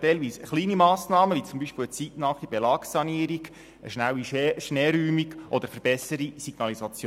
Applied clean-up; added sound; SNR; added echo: none; none; none; none.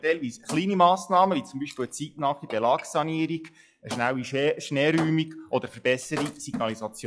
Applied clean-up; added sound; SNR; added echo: classical method log-MMSE.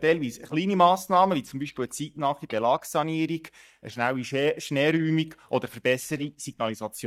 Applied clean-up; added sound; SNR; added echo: neural mask model DeepFilterNet 3.